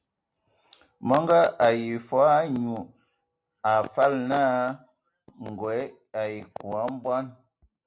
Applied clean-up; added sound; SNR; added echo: none; none; none; none.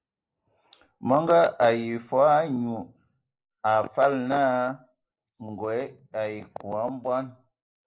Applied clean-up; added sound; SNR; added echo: neural mask model Resemble Enhance denoiser.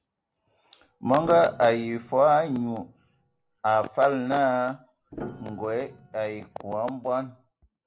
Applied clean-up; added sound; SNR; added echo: none; Piano; 18 dB; none.